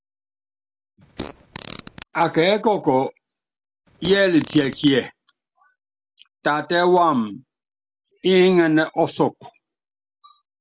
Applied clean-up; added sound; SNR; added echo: none; Fart; 15 dB; none.